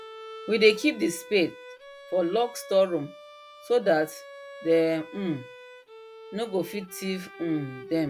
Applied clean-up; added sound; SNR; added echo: none; Bowed string instrument; 17 dB; none.